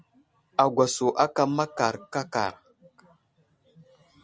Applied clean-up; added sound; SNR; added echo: none; none; none; none.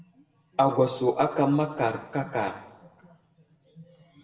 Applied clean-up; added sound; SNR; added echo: none; none; none; reverberation time 0.9 s.